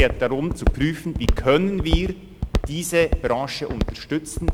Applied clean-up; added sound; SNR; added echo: none; Walk, footsteps; 1 dB; none.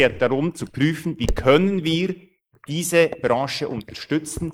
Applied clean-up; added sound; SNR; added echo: neural mask model Resemble Enhance denoiser.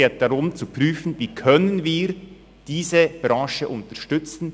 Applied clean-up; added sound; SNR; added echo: none; none; none; none.